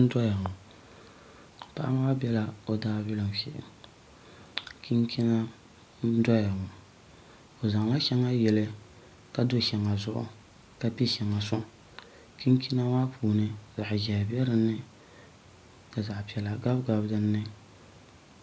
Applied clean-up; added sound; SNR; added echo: none; none; none; none.